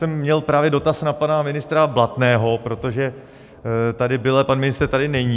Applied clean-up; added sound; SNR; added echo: none; none; none; none.